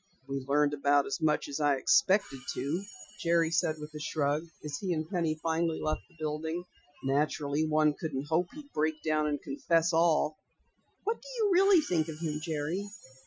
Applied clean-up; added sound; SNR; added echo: classical method Wiener filter.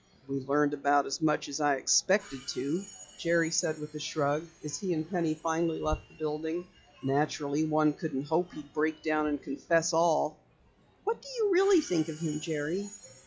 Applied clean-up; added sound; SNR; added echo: classical method log-MMSE.